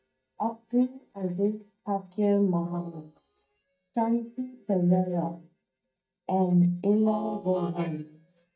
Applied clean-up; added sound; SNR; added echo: neural mask model DeepFilterNet 3.